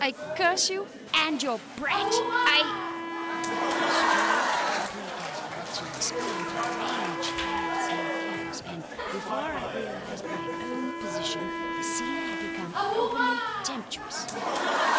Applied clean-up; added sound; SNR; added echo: none; Applause / Crowd + Wind instrument, woodwind instrument; -4 dB; none.